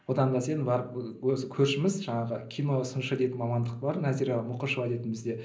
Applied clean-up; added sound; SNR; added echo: none; none; none; reverberation time 0.5 s.